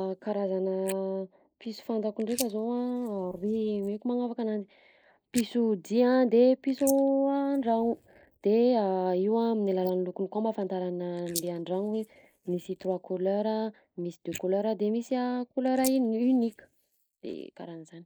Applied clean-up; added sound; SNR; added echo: neural mask model Resemble Enhance denoiser.